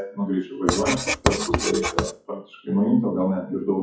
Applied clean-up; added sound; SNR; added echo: classical method WPE with log-MMSE.